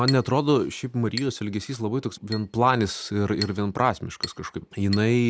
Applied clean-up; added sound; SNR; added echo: none; Chink, clink; 15 dB; none.